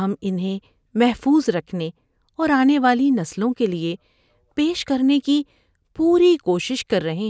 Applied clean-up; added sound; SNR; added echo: none; none; none; none.